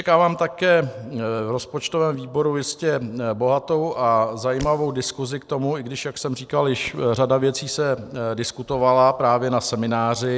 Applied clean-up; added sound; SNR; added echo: neural separator model SepFormer DNS4.